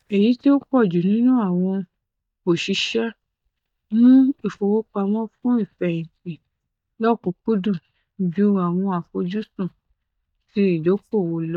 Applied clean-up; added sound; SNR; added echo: neural mask model DeepFilterNet 3.